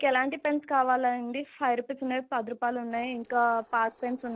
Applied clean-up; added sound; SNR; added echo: neural separator model SepFormer DNS4.